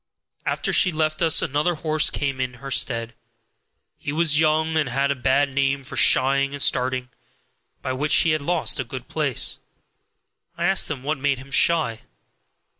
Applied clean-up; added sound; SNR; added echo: none; none; none; none.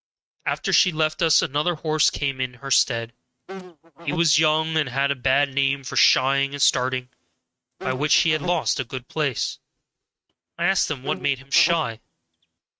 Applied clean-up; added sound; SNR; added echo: neural mask model RNNoise.